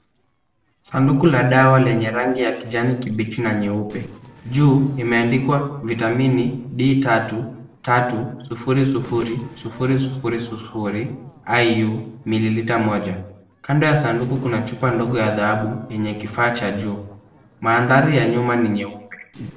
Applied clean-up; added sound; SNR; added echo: neural separator model SepFormer DNS4.